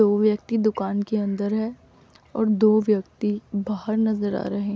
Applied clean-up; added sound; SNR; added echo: none; none; none; none.